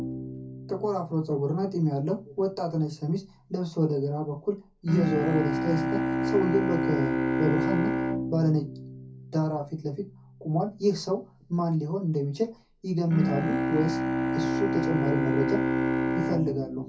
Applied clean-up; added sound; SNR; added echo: none; Bowed string instrument; 1 dB; reverberation time 0.3 s.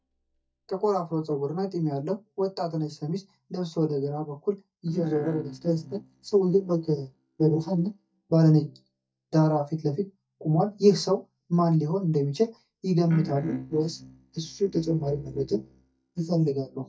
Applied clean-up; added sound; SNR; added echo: neural mask model DeepFilterNet 3.